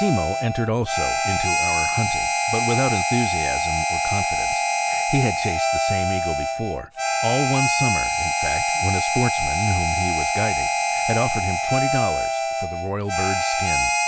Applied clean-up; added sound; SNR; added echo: none; Harmonica; -4 dB; none.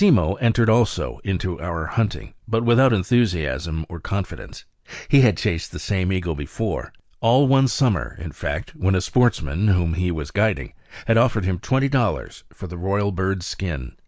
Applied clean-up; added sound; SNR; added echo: none; none; none; none.